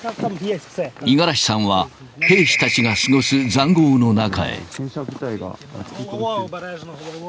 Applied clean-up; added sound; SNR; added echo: none; none; none; none.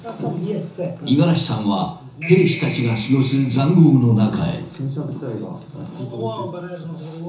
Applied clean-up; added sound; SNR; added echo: none; none; none; reverberation time 0.7 s.